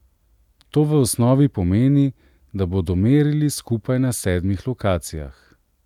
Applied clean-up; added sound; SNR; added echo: none; none; none; none.